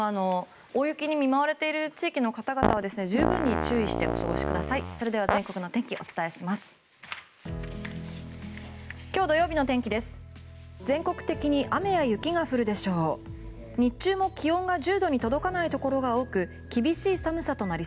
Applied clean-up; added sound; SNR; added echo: none; Fart; 0 dB; none.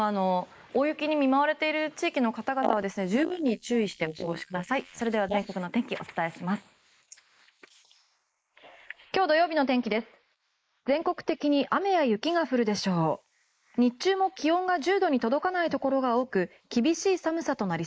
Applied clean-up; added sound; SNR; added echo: neural mask model Resemble Enhance denoiser.